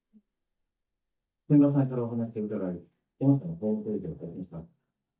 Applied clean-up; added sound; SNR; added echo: neural mask model DeepFilterNet 3.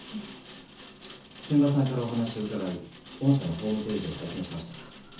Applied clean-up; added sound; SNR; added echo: none; Rain; 16 dB; reverberation time 0.9 s.